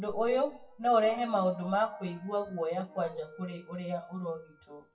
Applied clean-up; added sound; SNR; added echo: classical method WPE with log-MMSE.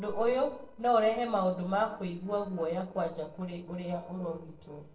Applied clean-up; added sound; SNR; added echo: neural separator model SepFormer DNS4.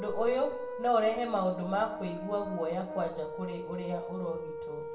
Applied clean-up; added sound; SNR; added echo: none; Brass instrument; 8 dB; reverberation time 0.6 s.